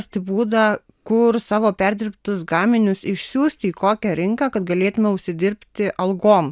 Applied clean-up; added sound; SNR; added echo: none; none; none; none.